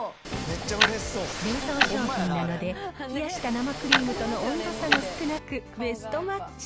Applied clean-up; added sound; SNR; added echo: none; Tick-tock; -1 dB; none.